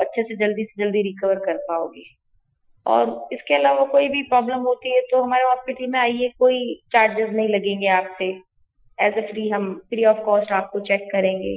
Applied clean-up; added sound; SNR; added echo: classical method Wiener filter.